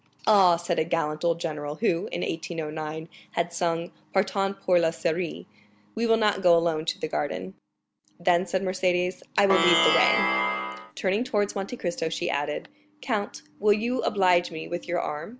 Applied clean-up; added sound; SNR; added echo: none; Plucked string instrument; -1 dB; none.